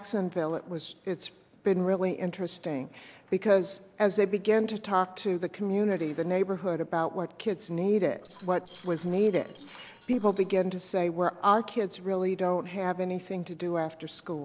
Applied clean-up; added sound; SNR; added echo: neural separator model SepFormer DNS4.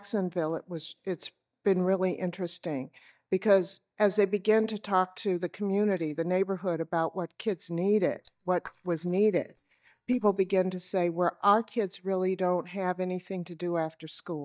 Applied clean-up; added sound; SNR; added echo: neural mask model DeepFilterNet 3.